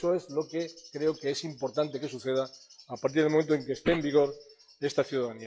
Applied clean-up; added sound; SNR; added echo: classical method log-MMSE.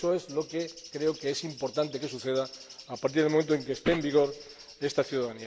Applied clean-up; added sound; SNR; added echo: none; Bird; 19 dB; none.